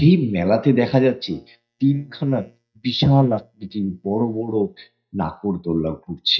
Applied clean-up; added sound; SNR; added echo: neural mask model DeepFilterNet 3.